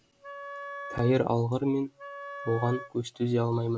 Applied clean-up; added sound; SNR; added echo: none; Wind instrument, woodwind instrument; 13 dB; none.